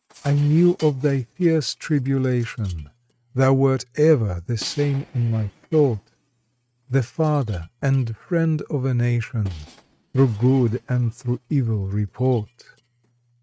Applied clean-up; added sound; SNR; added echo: neural mask model RNNoise.